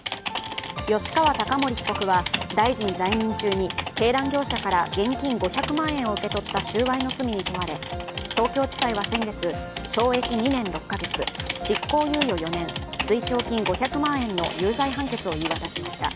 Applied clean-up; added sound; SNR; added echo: none; Typing; 8 dB; none.